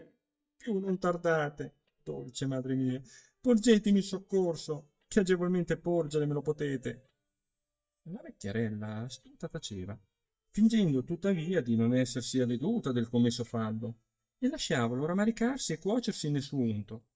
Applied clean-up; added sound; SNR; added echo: neural mask model DeepFilterNet 3.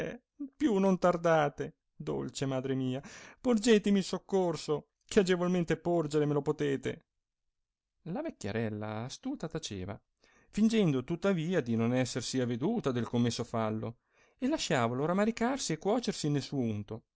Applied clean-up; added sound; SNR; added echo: none; none; none; none.